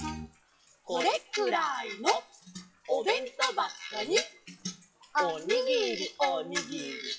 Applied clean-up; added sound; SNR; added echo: classical method WPE with log-MMSE.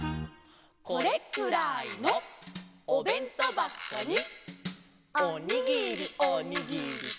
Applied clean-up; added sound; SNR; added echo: none; none; none; none.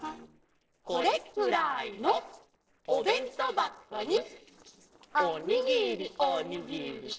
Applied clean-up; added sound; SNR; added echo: neural separator model SepFormer DNS4.